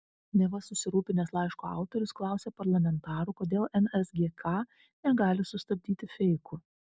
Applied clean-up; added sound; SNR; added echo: none; none; none; none.